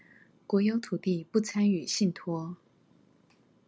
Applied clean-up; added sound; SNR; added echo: none; none; none; none.